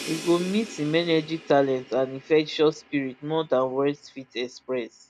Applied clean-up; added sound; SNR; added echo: none; Crash cymbal; 18 dB; none.